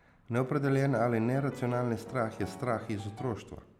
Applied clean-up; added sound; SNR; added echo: none; Piano; 16 dB; none.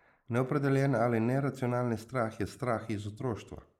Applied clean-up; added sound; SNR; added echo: neural mask model Resemble Enhance denoiser.